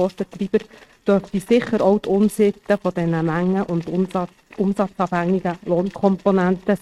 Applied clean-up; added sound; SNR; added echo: neural mask model RNNoise.